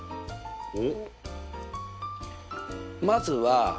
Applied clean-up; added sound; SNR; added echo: none; none; none; none.